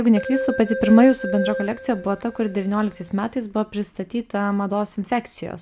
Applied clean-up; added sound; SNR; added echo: none; Keyboard (musical); 8 dB; none.